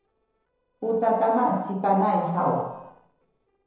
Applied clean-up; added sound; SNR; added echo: neural separator model SepFormer DNS4.